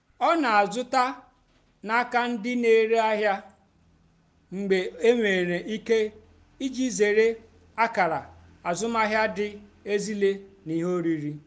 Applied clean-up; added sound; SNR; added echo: none; none; none; none.